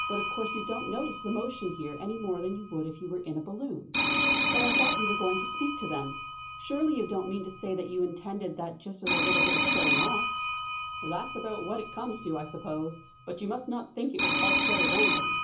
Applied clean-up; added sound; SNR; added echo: none; Telephone; -2 dB; reverberation time 0.3 s.